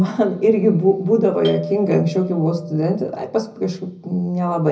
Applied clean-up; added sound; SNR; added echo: none; Doorbell; 15 dB; reverberation time 0.4 s.